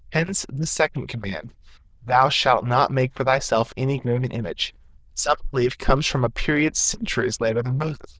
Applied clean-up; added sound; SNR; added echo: neural diffusion model UNIVERSE++.